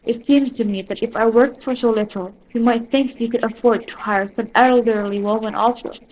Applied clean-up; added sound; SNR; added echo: neural separator model SepFormer DNS4.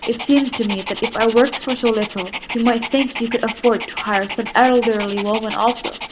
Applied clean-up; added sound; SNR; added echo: none; Dog; 10 dB; reverberation time 0.3 s.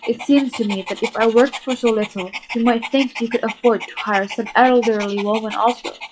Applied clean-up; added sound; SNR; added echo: classical method WPE with log-MMSE.